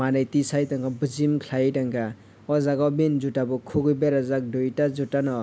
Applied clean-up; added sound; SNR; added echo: none; none; none; none.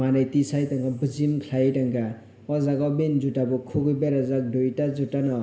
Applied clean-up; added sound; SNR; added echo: none; none; none; reverberation time 2.1 s.